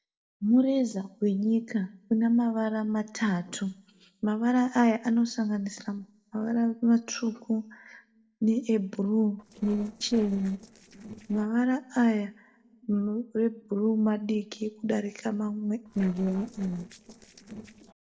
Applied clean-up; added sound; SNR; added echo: neural separator model SepFormer DNS4.